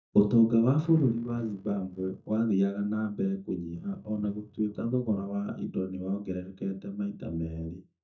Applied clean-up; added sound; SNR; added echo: neural mask model DeepFilterNet 3.